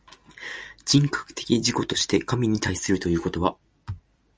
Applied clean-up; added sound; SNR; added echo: none; none; none; none.